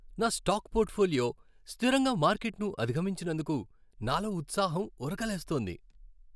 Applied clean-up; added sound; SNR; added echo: none; none; none; none.